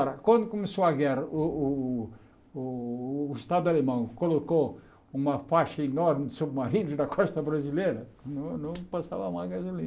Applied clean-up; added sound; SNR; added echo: none; none; none; none.